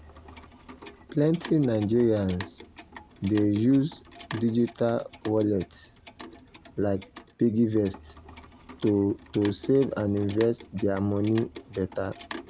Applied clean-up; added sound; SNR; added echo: none; Clock; 18 dB; none.